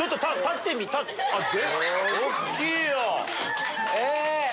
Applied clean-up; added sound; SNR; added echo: none; none; none; none.